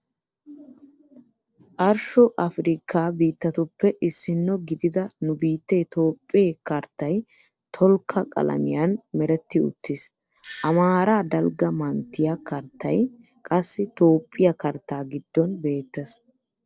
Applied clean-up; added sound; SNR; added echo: neural separator model SepFormer DNS4.